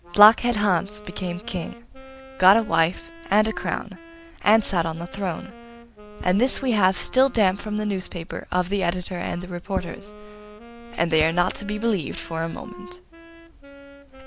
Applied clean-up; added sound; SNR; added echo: none; Wind instrument, woodwind instrument; 19 dB; none.